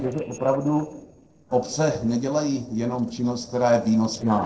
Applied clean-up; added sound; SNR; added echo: neural separator model SepFormer DNS4.